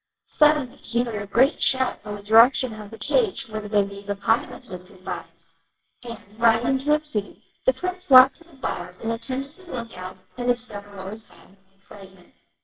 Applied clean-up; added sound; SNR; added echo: neural separator model SepFormer WHAMR!.